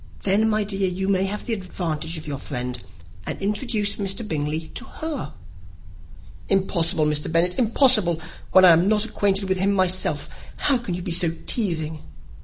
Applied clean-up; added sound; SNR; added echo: none; none; none; none.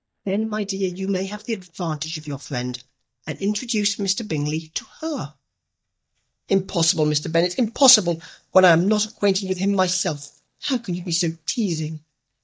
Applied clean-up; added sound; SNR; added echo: neural mask model DeepFilterNet 3.